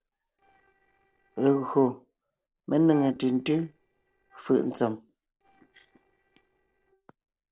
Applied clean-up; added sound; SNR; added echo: neural separator model SepFormer DNS4.